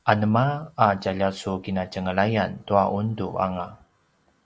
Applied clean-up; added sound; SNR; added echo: none; none; none; none.